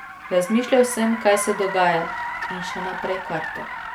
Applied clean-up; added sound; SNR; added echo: none; Car; 8 dB; none.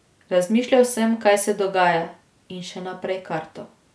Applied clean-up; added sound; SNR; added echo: none; none; none; none.